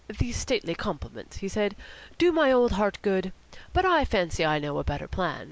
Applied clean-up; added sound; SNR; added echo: none; none; none; none.